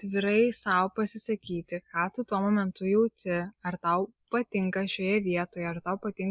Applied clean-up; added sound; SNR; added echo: none; none; none; none.